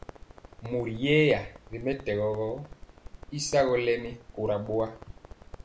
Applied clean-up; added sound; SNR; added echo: none; Crackle; 17 dB; none.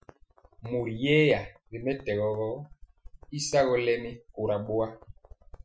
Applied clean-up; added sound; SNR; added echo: classical method Wiener filter.